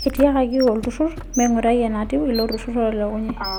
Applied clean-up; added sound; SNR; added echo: none; Bird + Motor vehicle (road); 11 dB; none.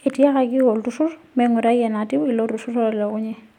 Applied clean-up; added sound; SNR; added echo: none; none; none; none.